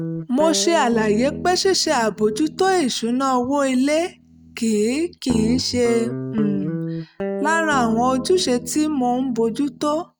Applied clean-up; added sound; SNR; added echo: neural mask model RNNoise.